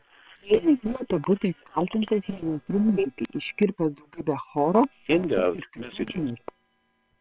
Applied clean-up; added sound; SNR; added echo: neural separator model SepFormer WHAM!.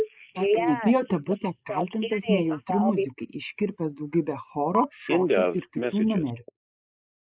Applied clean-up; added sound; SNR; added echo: neural mask model Resemble Enhance denoiser.